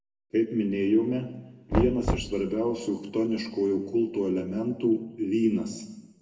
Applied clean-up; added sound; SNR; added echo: none; Knock; 7 dB; reverberation time 0.9 s.